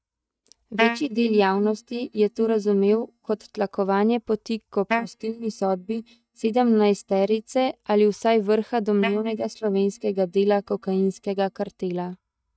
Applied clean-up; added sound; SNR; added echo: neural mask model DeepFilterNet 3.